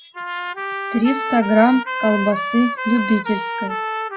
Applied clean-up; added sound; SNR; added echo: classical method Wiener filter.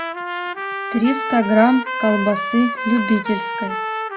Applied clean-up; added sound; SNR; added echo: none; Trumpet; 6 dB; none.